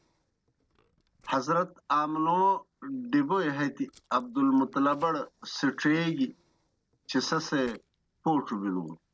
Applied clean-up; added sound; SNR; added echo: neural separator model SepFormer DNS4.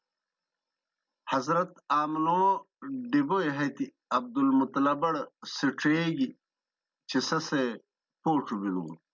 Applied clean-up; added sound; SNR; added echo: none; none; none; none.